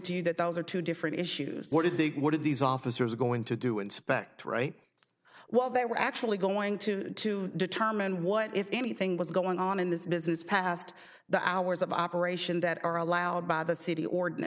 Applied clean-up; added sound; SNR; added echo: none; none; none; none.